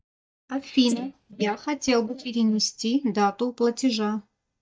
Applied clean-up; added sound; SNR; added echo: neural mask model DeepFilterNet 3.